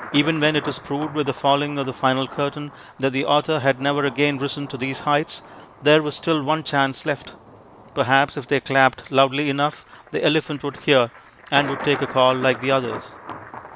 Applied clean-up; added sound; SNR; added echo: none; Thunder; 16 dB; none.